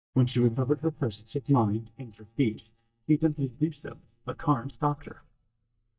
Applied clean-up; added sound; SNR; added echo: neural mask model DeepFilterNet 3.